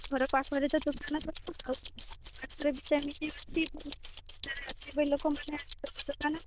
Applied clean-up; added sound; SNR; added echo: neural diffusion model UNIVERSE++.